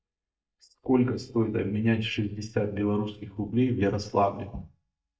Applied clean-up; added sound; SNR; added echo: neural mask model DeepFilterNet 3.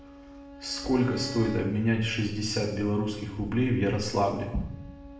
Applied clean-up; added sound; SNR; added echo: none; Bowed string instrument; 16 dB; reverberation time 0.8 s.